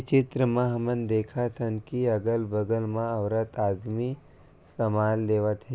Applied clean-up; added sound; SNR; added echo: none; none; none; none.